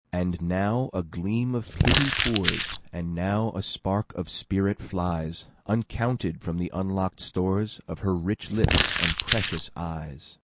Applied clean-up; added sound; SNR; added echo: none; Crumpling, crinkling; -2 dB; none.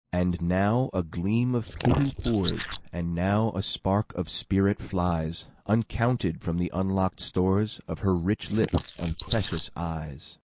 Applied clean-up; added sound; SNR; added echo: neural mask model Resemble Enhance denoiser.